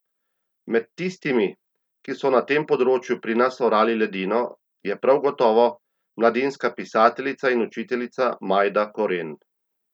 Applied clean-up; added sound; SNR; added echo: none; none; none; none.